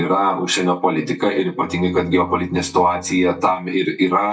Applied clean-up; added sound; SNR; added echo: neural mask model DeepFilterNet 3.